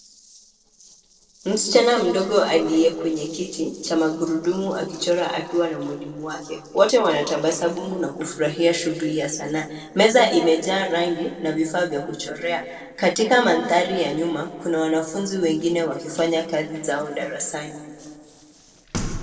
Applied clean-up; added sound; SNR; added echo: neural separator model SepFormer DNS4.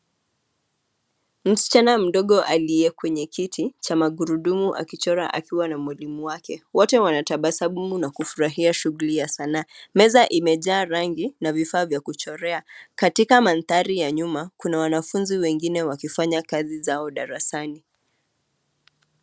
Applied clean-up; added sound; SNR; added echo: none; none; none; none.